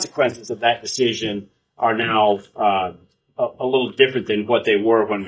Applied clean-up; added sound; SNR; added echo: neural mask model DeepFilterNet 3.